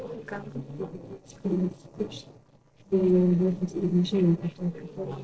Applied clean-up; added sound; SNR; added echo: neural separator model SepFormer DNS4.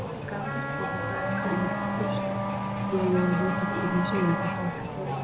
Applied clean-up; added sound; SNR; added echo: none; Wind instrument, woodwind instrument + Race car, auto racing / Accelerating, revving, vroom; -2 dB; none.